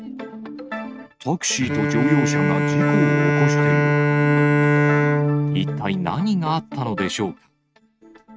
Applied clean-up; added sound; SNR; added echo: neural mask model RNNoise.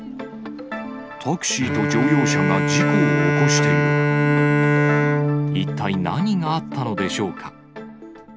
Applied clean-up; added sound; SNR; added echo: none; Bowed string instrument; -3 dB; none.